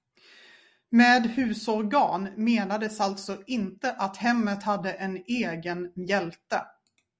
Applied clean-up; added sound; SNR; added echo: none; none; none; none.